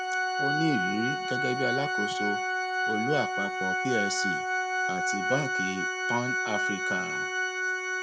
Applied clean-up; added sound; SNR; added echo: none; Organ; -4 dB; none.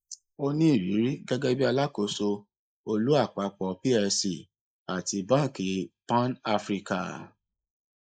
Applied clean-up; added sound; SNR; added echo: neural mask model Resemble Enhance denoiser.